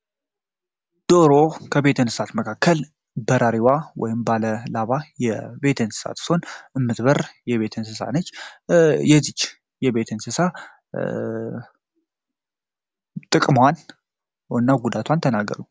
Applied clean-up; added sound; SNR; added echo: none; none; none; none.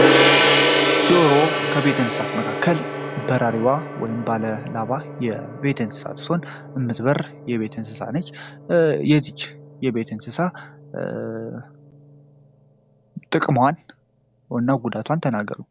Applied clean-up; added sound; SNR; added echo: none; Gong; 1 dB; none.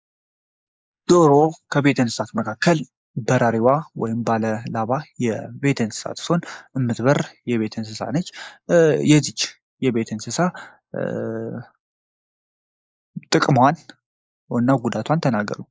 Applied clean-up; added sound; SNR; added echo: neural mask model Resemble Enhance denoiser.